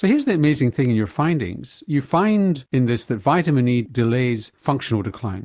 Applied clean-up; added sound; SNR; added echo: none; none; none; none.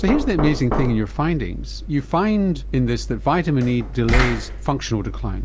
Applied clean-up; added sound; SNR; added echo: none; Knock; 5 dB; none.